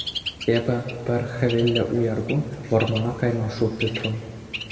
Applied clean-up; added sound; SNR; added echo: none; Bird; 11 dB; reverberation time 1.9 s.